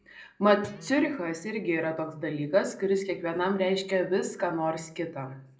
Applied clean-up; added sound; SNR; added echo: neural separator model SepFormer DNS4.